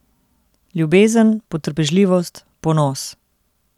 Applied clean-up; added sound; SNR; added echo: none; none; none; none.